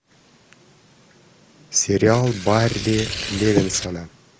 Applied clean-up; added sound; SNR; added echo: none; Tearing; 9 dB; none.